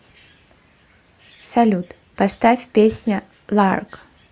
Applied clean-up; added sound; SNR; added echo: none; none; none; none.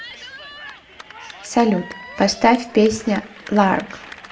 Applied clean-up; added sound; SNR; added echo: none; Cheering / Clapping; 17 dB; reverberation time 0.4 s.